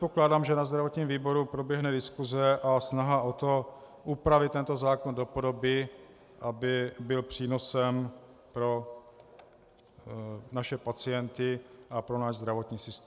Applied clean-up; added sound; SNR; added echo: none; none; none; none.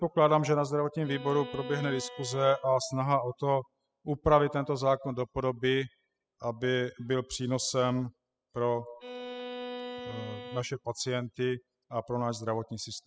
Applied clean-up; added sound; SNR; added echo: classical method spectral subtraction.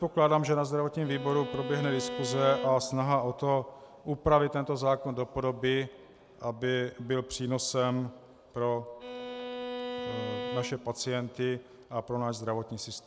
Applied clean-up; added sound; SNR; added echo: none; Bowed string instrument; 7 dB; none.